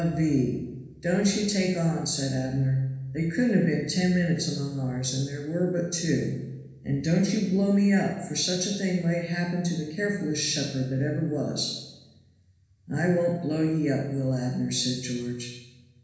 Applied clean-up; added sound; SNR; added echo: none; none; none; reverberation time 1.1 s.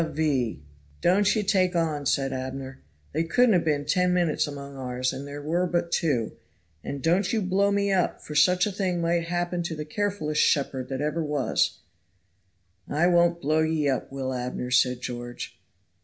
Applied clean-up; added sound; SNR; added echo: none; none; none; none.